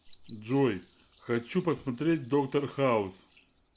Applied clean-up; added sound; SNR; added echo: none; Chirp, tweet; 10 dB; none.